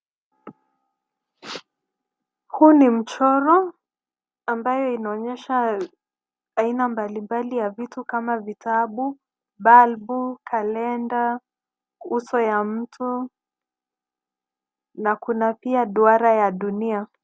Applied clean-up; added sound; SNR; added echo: none; none; none; none.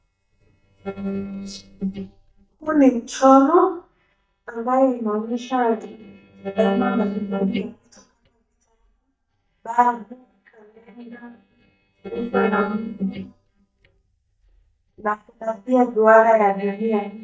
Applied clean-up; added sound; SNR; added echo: neural mask model DeepFilterNet 3.